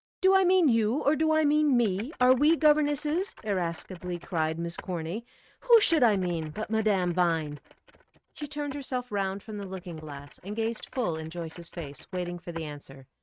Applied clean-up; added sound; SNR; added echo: neural mask model RNNoise.